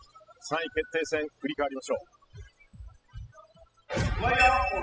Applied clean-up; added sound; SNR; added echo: classical method spectral subtraction.